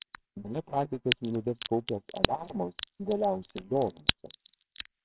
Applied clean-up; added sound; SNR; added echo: neural separator model SepFormer WHAMR!.